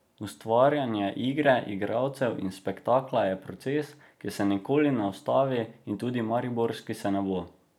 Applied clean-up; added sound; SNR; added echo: none; none; none; none.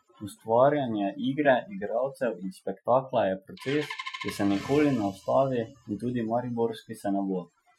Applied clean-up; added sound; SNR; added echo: classical method Wiener filter.